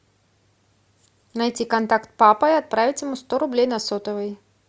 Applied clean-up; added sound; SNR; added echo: none; none; none; none.